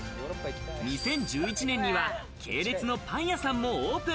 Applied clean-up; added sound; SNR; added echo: none; none; none; none.